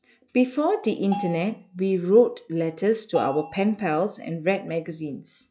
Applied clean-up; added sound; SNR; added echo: classical method log-MMSE.